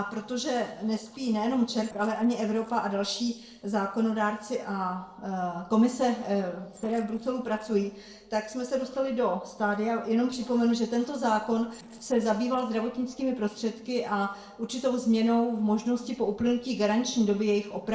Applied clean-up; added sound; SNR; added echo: neural separator model SepFormer DNS4.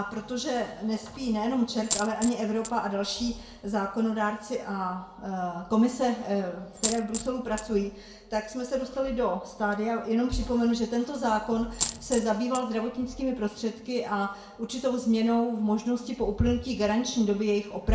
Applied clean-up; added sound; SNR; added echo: none; Coin (dropping); 7 dB; reverberation time 0.5 s.